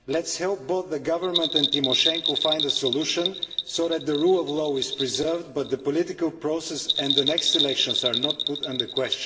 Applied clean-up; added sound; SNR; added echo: none; Bell; 2 dB; reverberation time 0.6 s.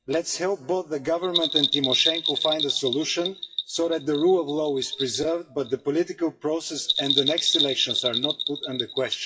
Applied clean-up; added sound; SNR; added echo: classical method WPE with log-MMSE.